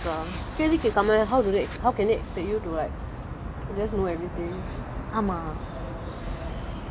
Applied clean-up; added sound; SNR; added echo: none; none; none; none.